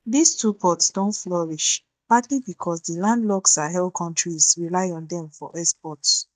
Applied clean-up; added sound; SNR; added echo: neural mask model DeepFilterNet 3.